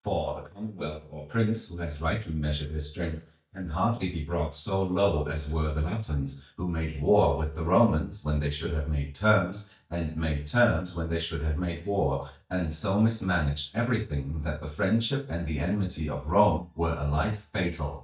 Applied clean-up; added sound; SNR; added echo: neural mask model DeepFilterNet 3.